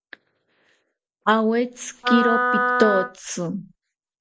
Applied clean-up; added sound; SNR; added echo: none; Wind instrument, woodwind instrument; -1 dB; none.